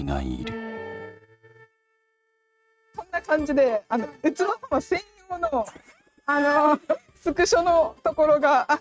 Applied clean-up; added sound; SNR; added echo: neural mask model RNNoise.